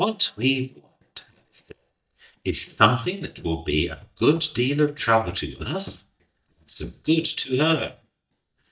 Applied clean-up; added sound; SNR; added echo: neural mask model DeepFilterNet 3.